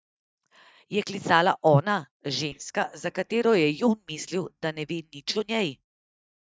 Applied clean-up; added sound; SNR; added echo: neural mask model DeepFilterNet 3.